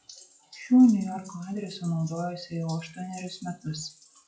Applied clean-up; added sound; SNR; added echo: classical method log-MMSE.